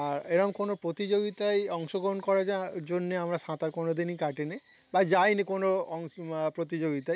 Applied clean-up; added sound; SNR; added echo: none; none; none; none.